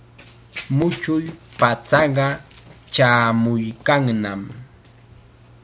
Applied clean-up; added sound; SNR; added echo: none; Run; 19 dB; none.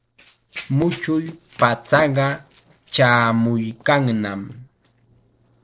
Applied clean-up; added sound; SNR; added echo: neural separator model SepFormer DNS4.